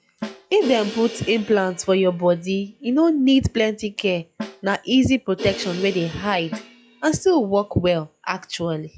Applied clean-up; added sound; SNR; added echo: classical method log-MMSE.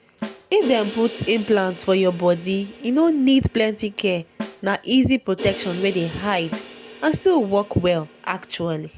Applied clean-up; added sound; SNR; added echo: none; Crash cymbal + Snare drum; 16 dB; none.